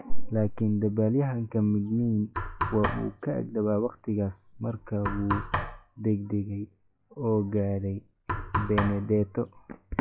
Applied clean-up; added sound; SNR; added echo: classical method log-MMSE.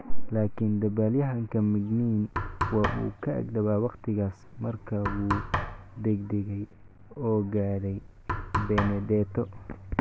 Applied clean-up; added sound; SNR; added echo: none; Knock; 8 dB; none.